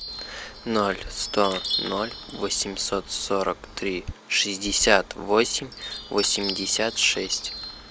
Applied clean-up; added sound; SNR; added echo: none; Chime; 10 dB; none.